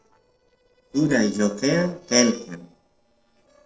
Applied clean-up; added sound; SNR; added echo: neural separator model SepFormer DNS4.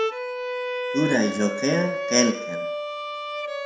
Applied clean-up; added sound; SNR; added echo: none; Bowed string instrument; 3 dB; reverberation time 0.6 s.